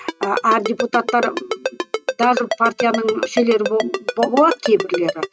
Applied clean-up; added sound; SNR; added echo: neural mask model RNNoise.